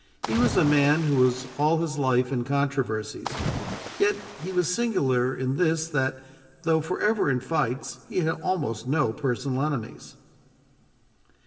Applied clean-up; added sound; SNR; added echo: none; Splash, splatter; 8 dB; reverberation time 1.7 s.